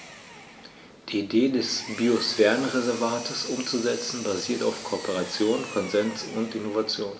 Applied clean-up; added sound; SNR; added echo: none; Power tool; 14 dB; reverberation time 2.4 s.